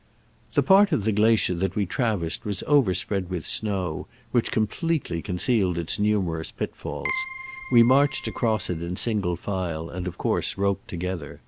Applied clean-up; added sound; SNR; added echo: none; Keyboard (musical); 11 dB; none.